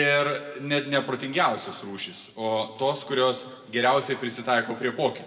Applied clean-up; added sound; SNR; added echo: none; none; none; reverberation time 1.1 s.